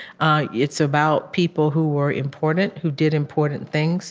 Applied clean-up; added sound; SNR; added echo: none; none; none; none.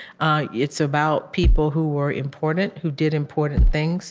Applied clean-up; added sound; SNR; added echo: none; Bass drum; -4 dB; none.